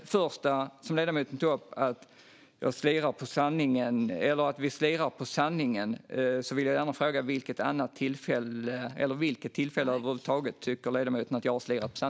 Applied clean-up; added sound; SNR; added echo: none; none; none; none.